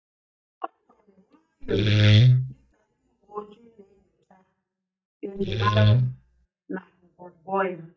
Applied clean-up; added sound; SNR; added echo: neural mask model DeepFilterNet 3.